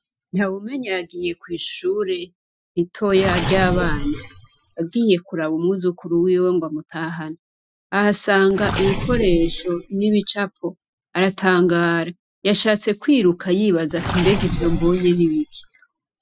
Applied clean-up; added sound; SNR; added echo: classical method Wiener filter.